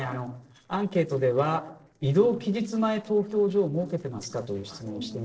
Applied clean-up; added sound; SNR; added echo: neural separator model SepFormer DNS4.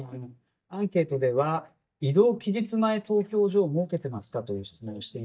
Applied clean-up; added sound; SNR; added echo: neural mask model DeepFilterNet 3.